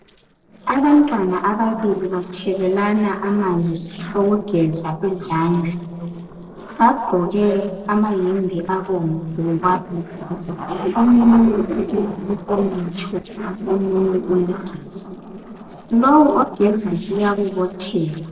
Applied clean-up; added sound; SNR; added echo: neural separator model SepFormer DNS4.